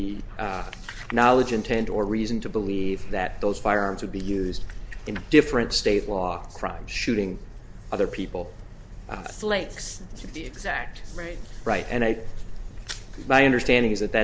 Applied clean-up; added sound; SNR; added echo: none; none; none; none.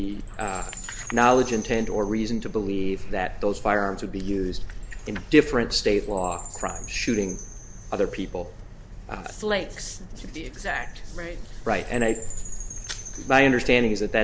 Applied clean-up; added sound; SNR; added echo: none; Chime; 19 dB; none.